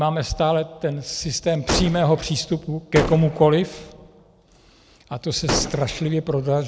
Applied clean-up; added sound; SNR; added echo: none; Gunshot, gunfire; 7 dB; none.